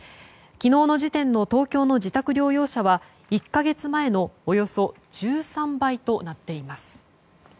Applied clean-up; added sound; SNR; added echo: none; none; none; none.